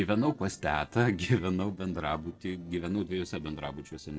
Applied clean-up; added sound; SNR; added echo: neural separator model SepFormer DNS4.